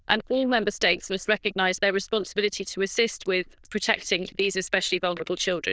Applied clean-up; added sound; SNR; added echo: neural diffusion model UNIVERSE++.